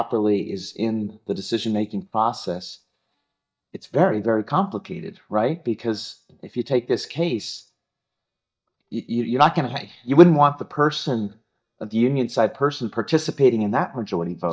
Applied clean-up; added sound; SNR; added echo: neural mask model DeepFilterNet 3.